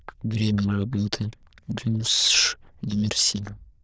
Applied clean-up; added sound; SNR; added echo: neural diffusion model UNIVERSE++.